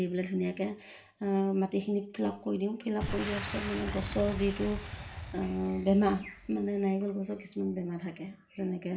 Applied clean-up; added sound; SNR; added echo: none; Boom; 11 dB; reverberation time 0.4 s.